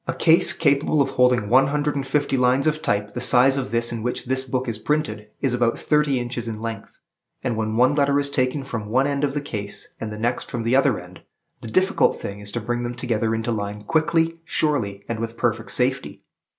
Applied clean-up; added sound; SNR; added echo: none; none; none; none.